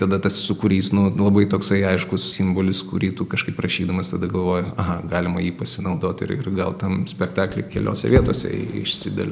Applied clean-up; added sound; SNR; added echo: none; none; none; none.